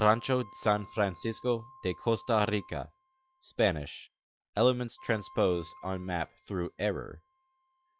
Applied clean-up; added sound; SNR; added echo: classical method log-MMSE.